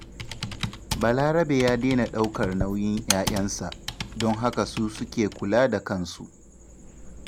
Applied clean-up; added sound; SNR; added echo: none; Computer keyboard; 9 dB; none.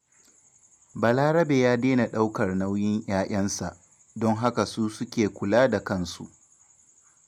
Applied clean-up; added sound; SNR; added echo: none; none; none; none.